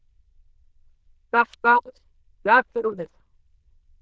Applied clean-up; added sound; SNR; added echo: neural diffusion model UNIVERSE++.